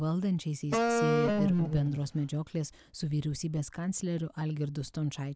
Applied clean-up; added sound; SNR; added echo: none; Wind instrument, woodwind instrument; -3 dB; none.